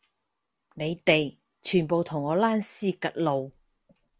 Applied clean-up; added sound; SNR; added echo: none; none; none; none.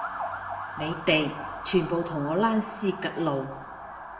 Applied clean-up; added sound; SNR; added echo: none; Motor vehicle (road) / Siren; 8 dB; reverberation time 0.8 s.